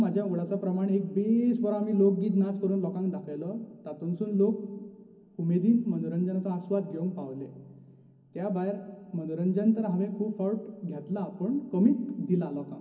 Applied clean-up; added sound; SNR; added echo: none; none; none; reverberation time 0.4 s.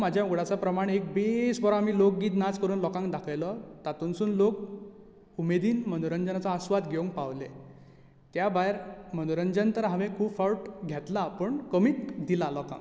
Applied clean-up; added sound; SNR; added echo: none; none; none; none.